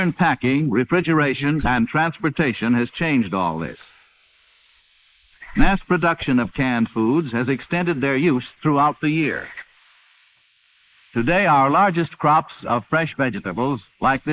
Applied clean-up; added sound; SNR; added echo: neural mask model Resemble Enhance denoiser.